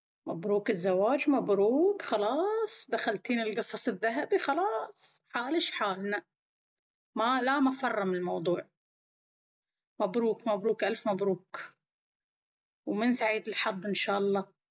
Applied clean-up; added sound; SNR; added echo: none; none; none; none.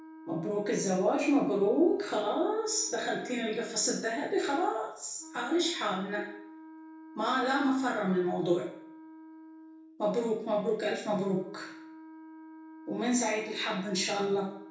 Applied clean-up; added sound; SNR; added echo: none; Wind instrument, woodwind instrument; 18 dB; reverberation time 0.6 s.